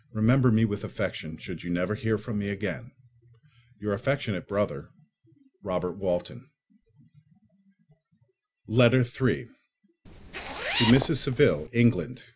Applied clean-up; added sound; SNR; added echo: none; Zipper (clothing); 3 dB; none.